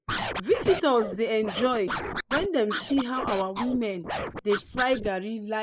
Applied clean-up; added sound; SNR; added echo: neural mask model Resemble Enhance denoiser.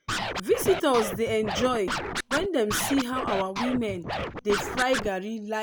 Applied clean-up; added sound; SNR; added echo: none; Scratching (performance technique); 5 dB; none.